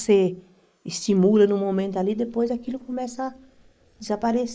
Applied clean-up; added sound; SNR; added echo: neural mask model Resemble Enhance denoiser.